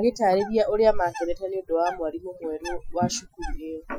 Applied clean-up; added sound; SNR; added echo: classical method Wiener filter.